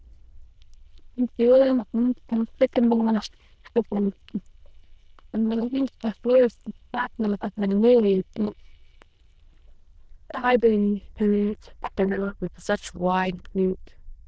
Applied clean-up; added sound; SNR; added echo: neural diffusion model UNIVERSE++.